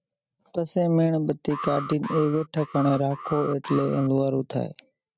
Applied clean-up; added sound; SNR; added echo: neural mask model RNNoise.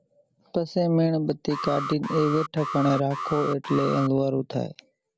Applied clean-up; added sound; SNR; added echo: none; Alarm; 8 dB; none.